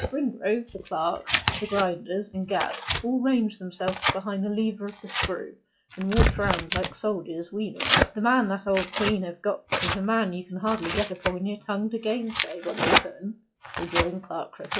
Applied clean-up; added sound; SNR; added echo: classical method log-MMSE.